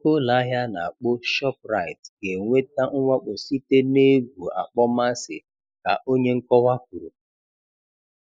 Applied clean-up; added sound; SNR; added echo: neural mask model Resemble Enhance denoiser.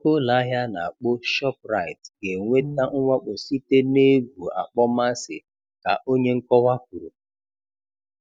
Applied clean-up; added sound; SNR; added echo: none; Brass instrument; 12 dB; none.